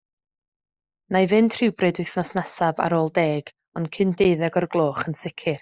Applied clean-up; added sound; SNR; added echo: neural mask model Resemble Enhance denoiser.